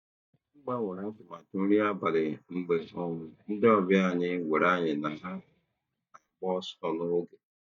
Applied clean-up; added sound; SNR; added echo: neural mask model DeepFilterNet 3.